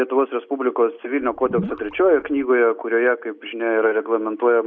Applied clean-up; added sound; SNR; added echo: none; Gurgling / Liquid; 12 dB; none.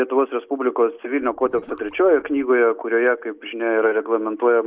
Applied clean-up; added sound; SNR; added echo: neural separator model SepFormer DNS4.